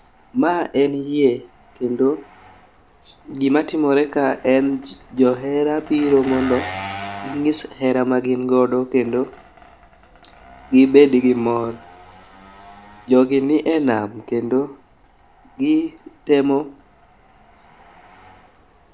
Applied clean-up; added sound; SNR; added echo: none; Engine; 20 dB; none.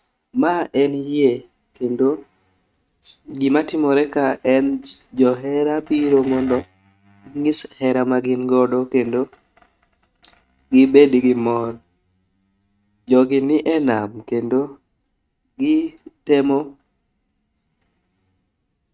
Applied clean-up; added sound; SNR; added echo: neural mask model RNNoise.